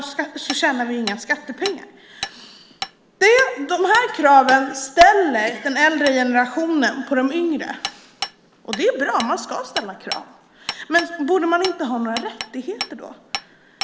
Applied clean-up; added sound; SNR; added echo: none; Hammer; 14 dB; none.